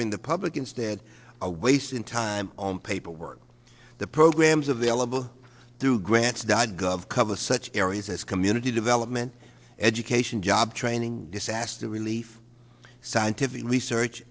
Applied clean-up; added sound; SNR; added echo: neural separator model SepFormer DNS4.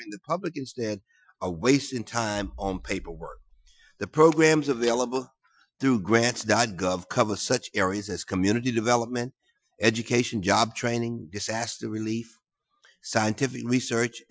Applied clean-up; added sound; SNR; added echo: classical method Wiener filter.